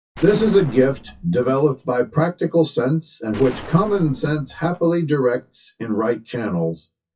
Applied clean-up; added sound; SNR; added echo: classical method WPE with log-MMSE.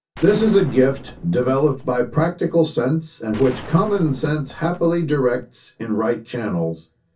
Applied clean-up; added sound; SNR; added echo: none; Gunshot, gunfire; 17 dB; reverberation time 0.3 s.